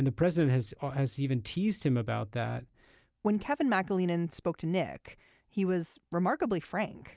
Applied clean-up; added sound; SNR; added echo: none; none; none; none.